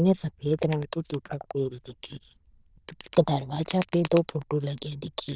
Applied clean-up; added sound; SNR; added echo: neural diffusion model UNIVERSE++.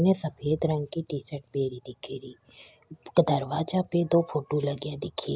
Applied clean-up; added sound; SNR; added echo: none; none; none; none.